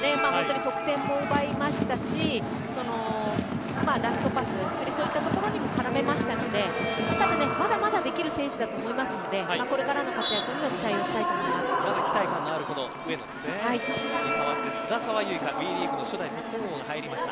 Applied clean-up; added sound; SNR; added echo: none; Bowed string instrument; 9 dB; none.